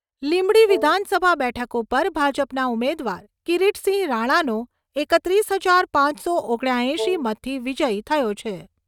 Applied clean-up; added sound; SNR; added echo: neural mask model RNNoise.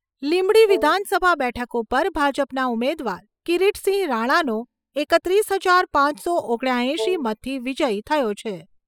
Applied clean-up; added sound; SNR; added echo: classical method spectral subtraction.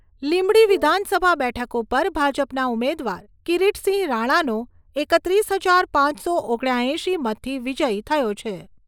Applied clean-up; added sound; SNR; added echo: neural mask model Resemble Enhance denoiser.